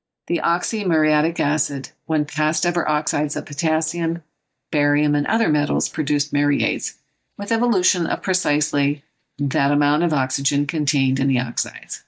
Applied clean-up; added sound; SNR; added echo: neural mask model DeepFilterNet 3.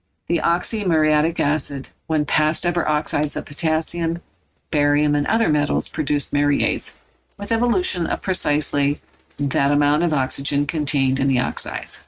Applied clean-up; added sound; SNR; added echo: neural mask model RNNoise.